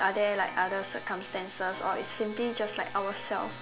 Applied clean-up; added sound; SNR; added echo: none; Clock; 14 dB; none.